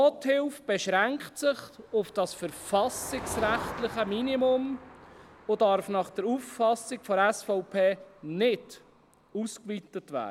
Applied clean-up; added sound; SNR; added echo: none; Motor vehicle (road); 16 dB; none.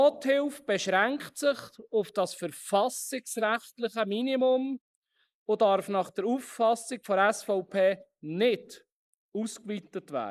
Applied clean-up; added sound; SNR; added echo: neural mask model Resemble Enhance denoiser.